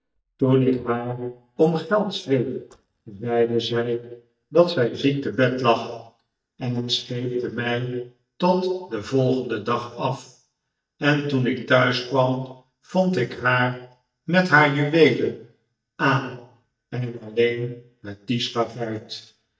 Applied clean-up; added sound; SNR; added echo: neural mask model DeepFilterNet 3.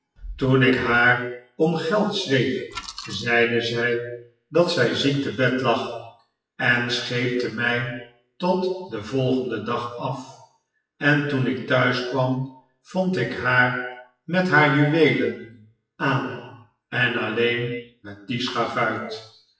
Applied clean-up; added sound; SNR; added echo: classical method WPE with log-MMSE.